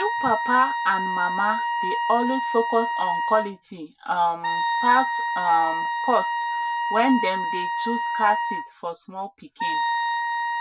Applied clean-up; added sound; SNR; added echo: none; Wind instrument, woodwind instrument; 1 dB; none.